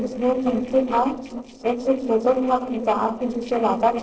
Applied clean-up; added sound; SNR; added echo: neural separator model SepFormer DNS4.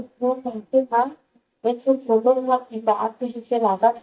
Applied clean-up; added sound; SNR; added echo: neural mask model DeepFilterNet 3.